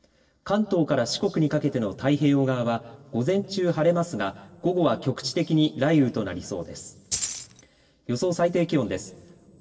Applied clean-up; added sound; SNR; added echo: neural separator model SepFormer DNS4.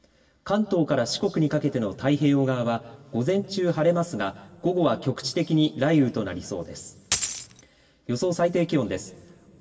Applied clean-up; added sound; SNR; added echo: none; Coin (dropping); 3 dB; reverberation time 2.1 s.